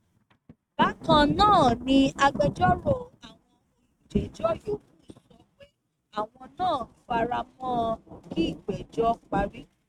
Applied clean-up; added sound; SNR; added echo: neural mask model RNNoise.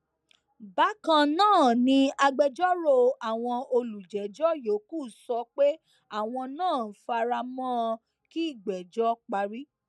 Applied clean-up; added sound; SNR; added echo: none; none; none; none.